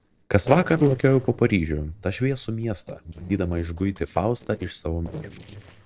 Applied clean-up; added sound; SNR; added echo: neural separator model SepFormer DNS4.